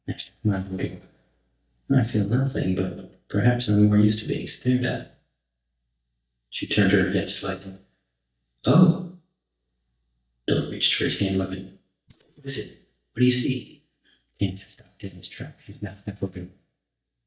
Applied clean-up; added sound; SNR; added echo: neural mask model DeepFilterNet 3.